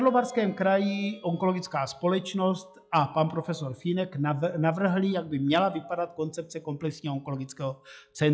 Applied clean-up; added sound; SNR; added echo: classical method log-MMSE.